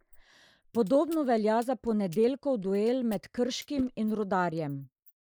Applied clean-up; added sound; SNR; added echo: neural mask model Resemble Enhance denoiser.